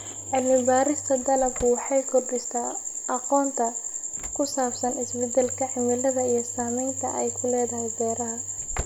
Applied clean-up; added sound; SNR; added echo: none; Slam / Engine; 19 dB; none.